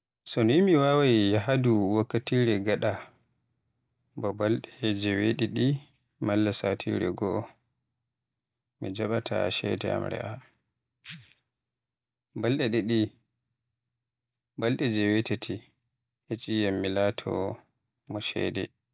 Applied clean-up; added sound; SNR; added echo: none; none; none; none.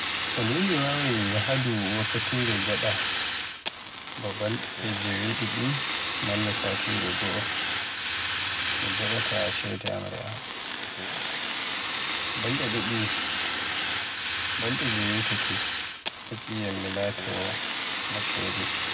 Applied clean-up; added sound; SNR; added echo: none; Fire; -3 dB; reverberation time 0.3 s.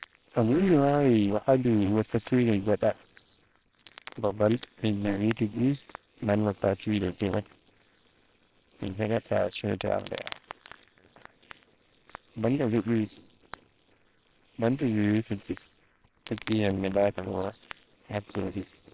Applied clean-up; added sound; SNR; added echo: neural separator model SepFormer WHAMR!.